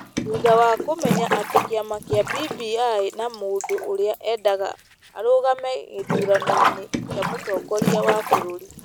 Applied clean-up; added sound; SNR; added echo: none; Sink (filling or washing); 3 dB; none.